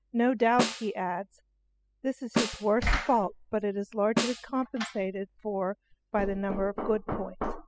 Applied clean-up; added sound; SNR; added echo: classical method spectral subtraction.